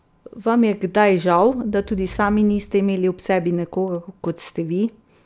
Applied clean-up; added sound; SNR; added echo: none; none; none; none.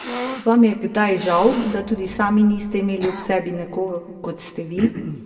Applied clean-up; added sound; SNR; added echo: none; Cough; 13 dB; reverberation time 1.3 s.